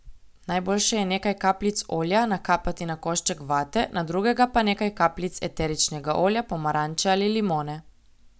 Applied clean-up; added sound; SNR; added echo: none; none; none; none.